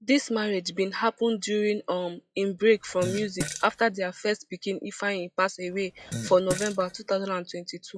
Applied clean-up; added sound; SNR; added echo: classical method log-MMSE.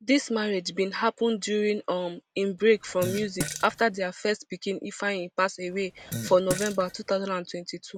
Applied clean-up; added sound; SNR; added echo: none; Fart; 9 dB; none.